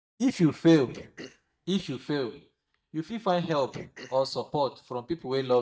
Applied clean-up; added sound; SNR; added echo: neural mask model DeepFilterNet 3.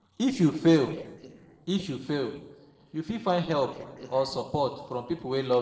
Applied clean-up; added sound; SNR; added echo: neural separator model SepFormer DNS4.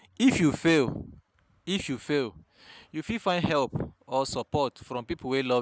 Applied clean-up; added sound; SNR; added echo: none; none; none; none.